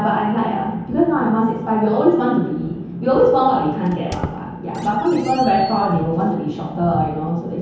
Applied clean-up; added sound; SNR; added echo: none; Squeak; 16 dB; reverberation time 0.9 s.